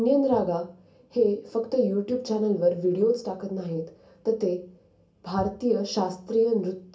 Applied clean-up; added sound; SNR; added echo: none; none; none; reverberation time 0.3 s.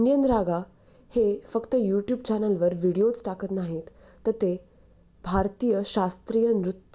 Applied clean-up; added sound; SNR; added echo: none; none; none; none.